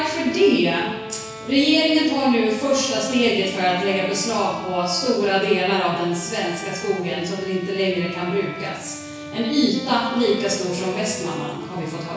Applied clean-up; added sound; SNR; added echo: none; Bowed string instrument; 13 dB; reverberation time 1.1 s.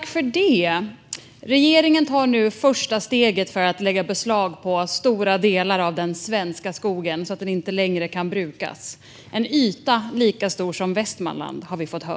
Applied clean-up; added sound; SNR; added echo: none; none; none; none.